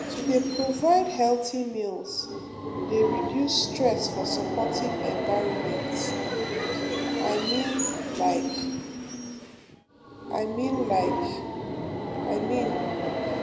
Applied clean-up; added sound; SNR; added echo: none; Subway, metro, underground; 2 dB; reverberation time 0.8 s.